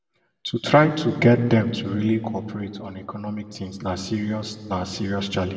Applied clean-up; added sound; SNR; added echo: none; none; none; reverberation time 1.5 s.